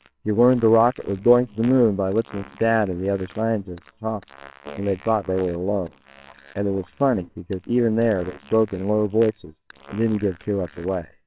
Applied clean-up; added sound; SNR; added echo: neural separator model SepFormer WHAMR!.